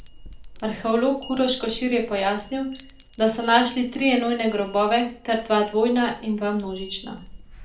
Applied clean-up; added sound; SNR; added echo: none; Chime; 19 dB; reverberation time 0.4 s.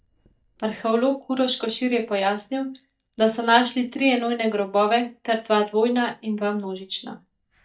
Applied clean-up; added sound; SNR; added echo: neural mask model DeepFilterNet 3.